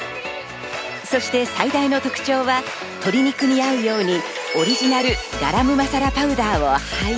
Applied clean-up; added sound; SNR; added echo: none; none; none; none.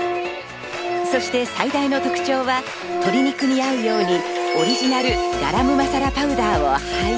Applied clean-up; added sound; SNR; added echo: none; Organ; 4 dB; none.